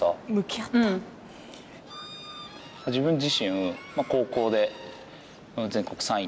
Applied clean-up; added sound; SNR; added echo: none; Bird / Fowl; 18 dB; none.